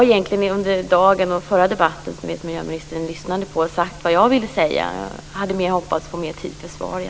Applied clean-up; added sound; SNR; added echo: none; none; none; none.